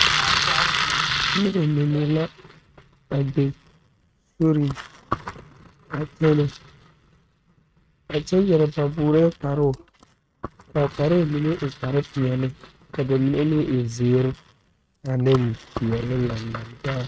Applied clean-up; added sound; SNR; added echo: neural mask model RNNoise.